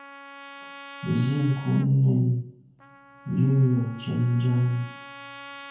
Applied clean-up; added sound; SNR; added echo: none; Trumpet; 19 dB; reverberation time 0.9 s.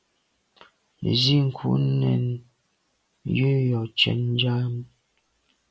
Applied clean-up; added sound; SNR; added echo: none; none; none; none.